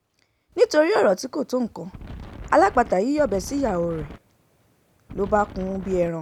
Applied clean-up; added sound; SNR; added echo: none; Wind; 14 dB; none.